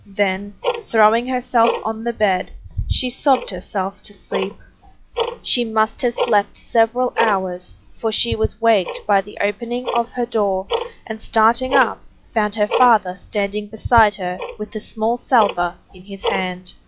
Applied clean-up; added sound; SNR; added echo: classical method log-MMSE.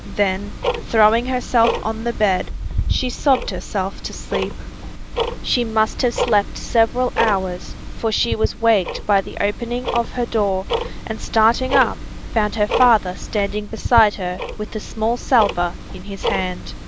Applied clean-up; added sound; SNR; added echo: none; Tick-tock; 6 dB; none.